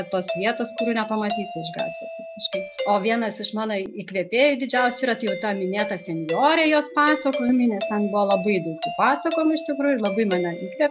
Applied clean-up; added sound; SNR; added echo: none; Doorbell; 9 dB; none.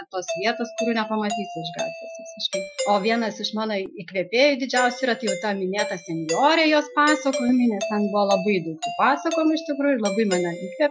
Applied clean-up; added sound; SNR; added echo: classical method Wiener filter.